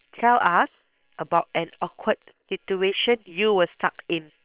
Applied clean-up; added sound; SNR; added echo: neural separator model SepFormer WHAM!.